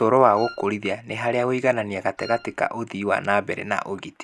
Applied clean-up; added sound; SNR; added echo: none; Wind instrument, woodwind instrument; 19 dB; none.